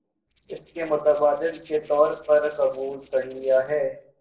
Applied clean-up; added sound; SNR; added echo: neural separator model SepFormer DNS4.